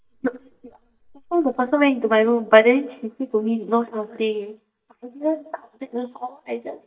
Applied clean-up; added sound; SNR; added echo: neural mask model DeepFilterNet 3.